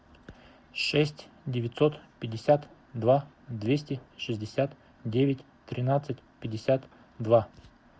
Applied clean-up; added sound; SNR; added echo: none; none; none; none.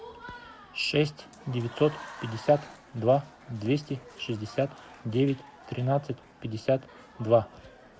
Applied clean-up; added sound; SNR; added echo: none; Applause / Crowd; 19 dB; none.